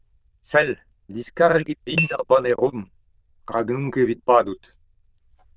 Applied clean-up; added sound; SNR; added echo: neural diffusion model UNIVERSE++.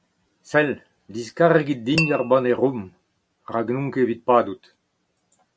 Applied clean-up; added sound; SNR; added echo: none; Tap / Glass; 8 dB; none.